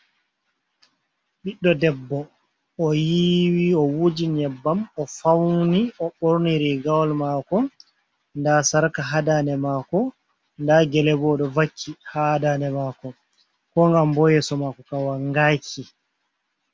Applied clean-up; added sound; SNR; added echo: none; none; none; none.